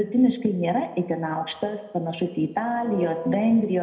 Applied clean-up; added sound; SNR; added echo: none; none; none; reverberation time 0.8 s.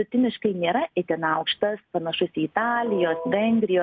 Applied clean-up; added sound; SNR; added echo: none; none; none; none.